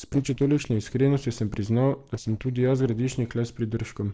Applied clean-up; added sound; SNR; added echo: neural separator model SepFormer DNS4.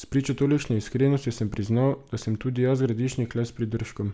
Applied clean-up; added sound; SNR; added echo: none; none; none; none.